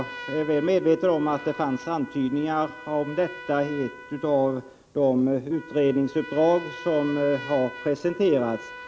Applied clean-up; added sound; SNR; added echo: none; Trumpet; 16 dB; none.